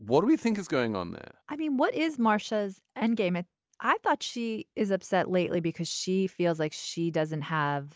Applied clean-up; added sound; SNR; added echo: none; none; none; none.